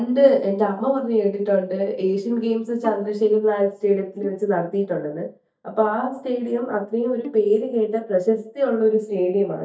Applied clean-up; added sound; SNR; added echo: neural mask model DeepFilterNet 3.